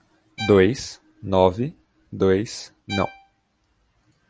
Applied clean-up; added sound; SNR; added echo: none; Bowed string instrument; 15 dB; none.